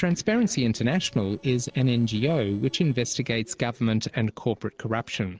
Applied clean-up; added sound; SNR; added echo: neural separator model SepFormer DNS4.